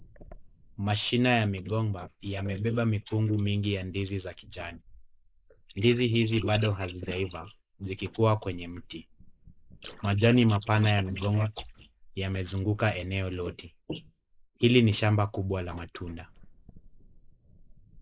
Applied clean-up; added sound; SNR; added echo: neural mask model Resemble Enhance denoiser.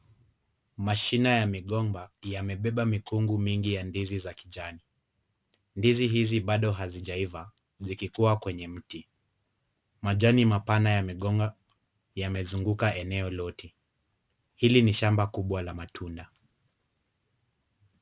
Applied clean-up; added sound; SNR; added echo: none; none; none; none.